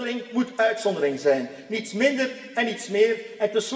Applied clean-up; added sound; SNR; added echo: none; none; none; reverberation time 1.8 s.